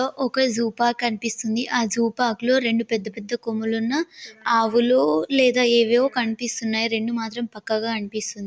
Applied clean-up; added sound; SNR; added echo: none; none; none; none.